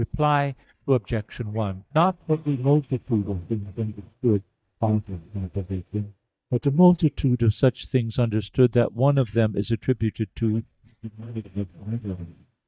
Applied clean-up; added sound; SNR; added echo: neural mask model DeepFilterNet 3.